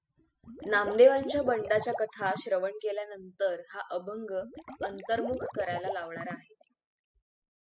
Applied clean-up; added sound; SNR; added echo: classical method spectral subtraction.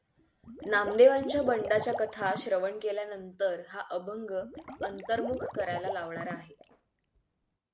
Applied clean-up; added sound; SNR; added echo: none; Water / Liquid; 11 dB; none.